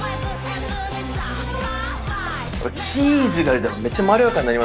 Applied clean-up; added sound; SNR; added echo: none; Acoustic guitar; 17 dB; none.